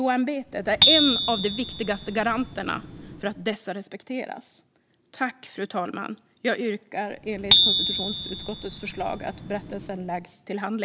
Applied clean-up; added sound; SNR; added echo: none; Bicycle bell; -4 dB; none.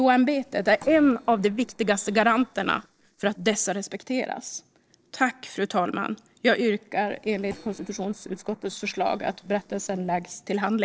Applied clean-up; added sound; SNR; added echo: neural separator model SepFormer DNS4.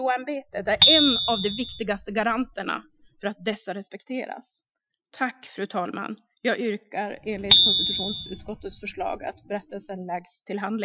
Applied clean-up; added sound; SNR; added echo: classical method Wiener filter.